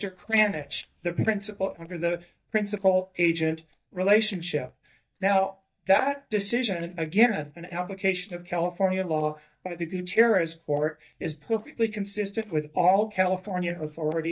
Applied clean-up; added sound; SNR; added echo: neural mask model DeepFilterNet 3.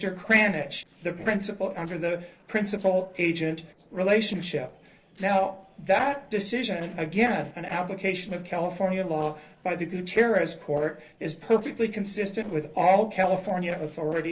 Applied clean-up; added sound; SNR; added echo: neural separator model SepFormer DNS4.